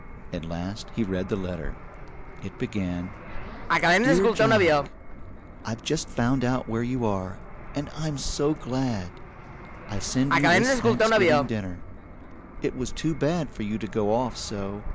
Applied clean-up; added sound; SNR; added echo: none; Fixed-wing aircraft, airplane; 0 dB; none.